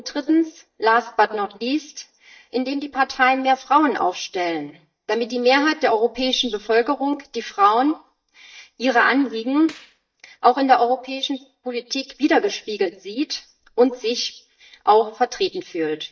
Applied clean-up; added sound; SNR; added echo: neural mask model DeepFilterNet 3.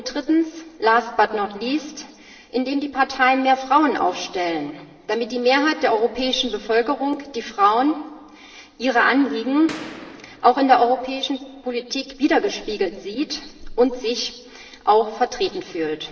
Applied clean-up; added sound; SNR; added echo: none; Boom; 16 dB; reverberation time 2.1 s.